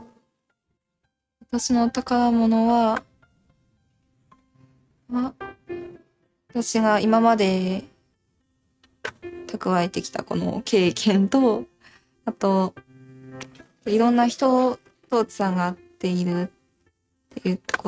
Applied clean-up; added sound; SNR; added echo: neural mask model RNNoise.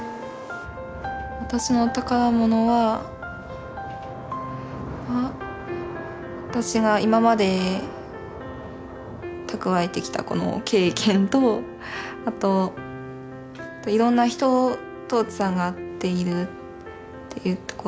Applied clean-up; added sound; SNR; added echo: none; none; none; none.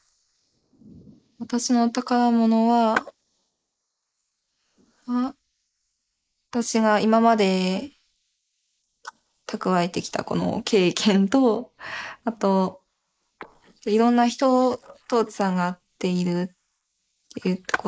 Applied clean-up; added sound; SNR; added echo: neural mask model Resemble Enhance denoiser.